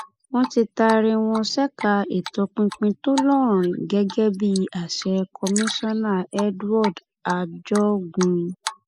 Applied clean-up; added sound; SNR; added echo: neural mask model Resemble Enhance denoiser.